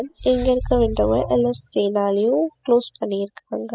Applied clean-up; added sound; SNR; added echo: classical method spectral subtraction.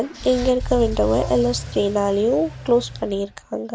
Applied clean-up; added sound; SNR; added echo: none; Engine / Car; 11 dB; none.